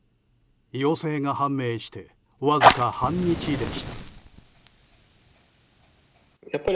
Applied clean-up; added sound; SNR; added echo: none; Fire; -1 dB; none.